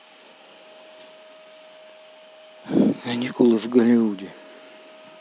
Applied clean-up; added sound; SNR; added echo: none; none; none; none.